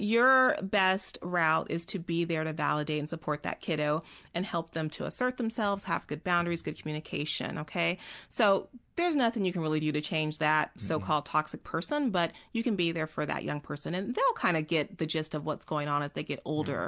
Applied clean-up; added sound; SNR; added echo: none; none; none; none.